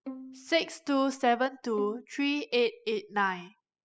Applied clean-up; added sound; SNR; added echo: classical method spectral subtraction.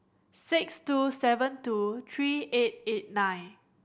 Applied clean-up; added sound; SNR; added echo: none; none; none; none.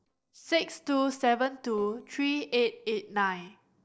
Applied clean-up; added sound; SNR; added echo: neural separator model SepFormer DNS4.